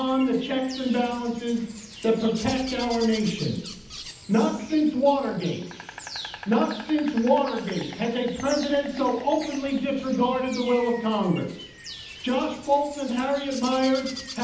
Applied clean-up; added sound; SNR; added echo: none; Insect; 15 dB; reverberation time 0.8 s.